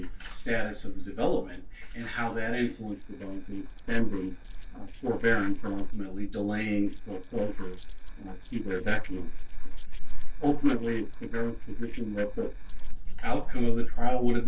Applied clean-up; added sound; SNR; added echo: neural separator model SepFormer DNS4.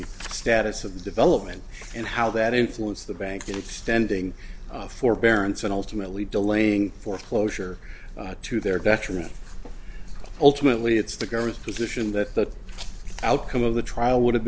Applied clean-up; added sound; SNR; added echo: none; none; none; none.